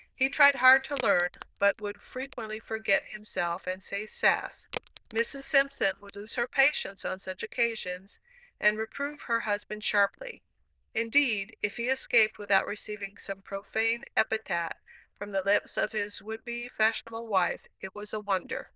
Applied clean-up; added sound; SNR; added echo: neural diffusion model UNIVERSE++.